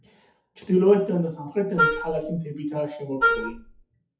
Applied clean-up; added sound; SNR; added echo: classical method WPE with log-MMSE.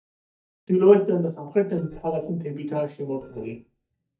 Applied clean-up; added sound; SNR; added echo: neural mask model DeepFilterNet 3.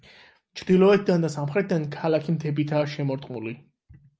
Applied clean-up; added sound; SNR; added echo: none; none; none; none.